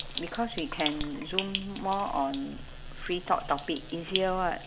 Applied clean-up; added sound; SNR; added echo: none; Sink (filling or washing); 6 dB; none.